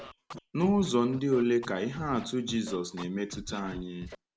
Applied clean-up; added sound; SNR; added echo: none; Scratching (performance technique); 16 dB; none.